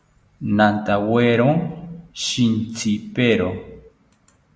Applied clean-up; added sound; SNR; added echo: none; none; none; none.